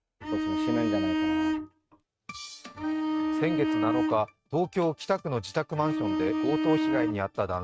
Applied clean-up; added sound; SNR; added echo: neural mask model RNNoise.